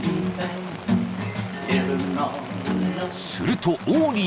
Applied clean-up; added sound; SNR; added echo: none; Rain; 14 dB; none.